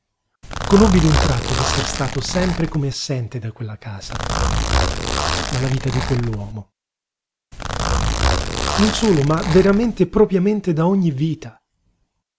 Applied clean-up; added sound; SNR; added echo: none; Zipper (clothing); 1 dB; none.